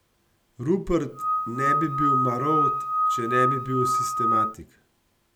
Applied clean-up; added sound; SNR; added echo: none; Screech / Glass; -5 dB; none.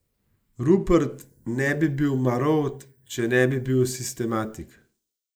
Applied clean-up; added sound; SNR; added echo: neural mask model Resemble Enhance denoiser.